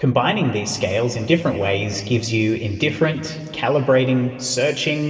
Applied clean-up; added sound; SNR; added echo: none; none; none; reverberation time 2.7 s.